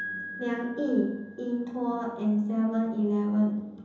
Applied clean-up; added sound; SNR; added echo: none; Piano; 16 dB; reverberation time 2.8 s.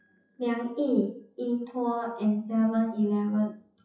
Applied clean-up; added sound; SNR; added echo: classical method WPE with log-MMSE.